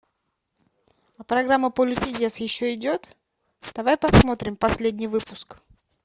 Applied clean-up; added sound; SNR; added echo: none; none; none; none.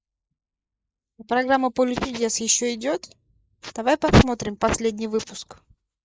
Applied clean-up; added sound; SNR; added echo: neural mask model Resemble Enhance denoiser.